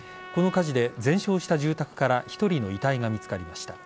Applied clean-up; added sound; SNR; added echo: none; Trumpet; 19 dB; none.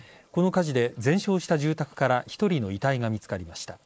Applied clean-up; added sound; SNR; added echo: neural mask model Resemble Enhance denoiser.